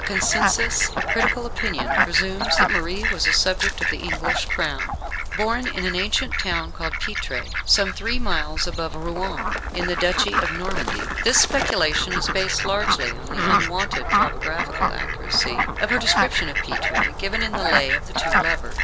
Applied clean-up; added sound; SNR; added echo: none; Fowl; -3 dB; none.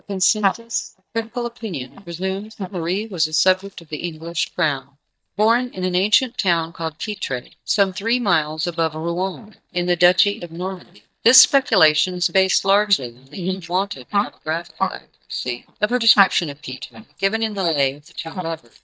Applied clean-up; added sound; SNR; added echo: neural mask model DeepFilterNet 3.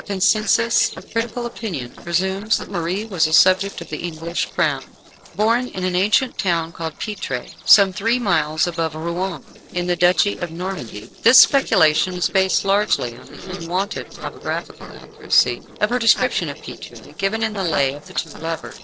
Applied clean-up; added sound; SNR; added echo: neural separator model SepFormer DNS4.